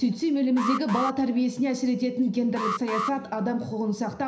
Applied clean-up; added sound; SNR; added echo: none; Alarm; 8 dB; reverberation time 0.5 s.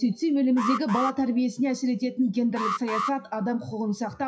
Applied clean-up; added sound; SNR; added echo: classical method WPE with log-MMSE.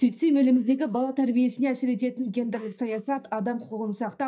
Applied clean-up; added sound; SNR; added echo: neural mask model DeepFilterNet 3.